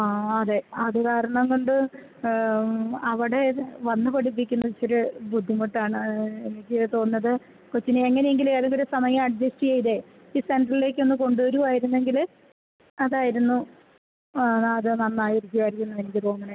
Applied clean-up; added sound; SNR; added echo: none; none; none; none.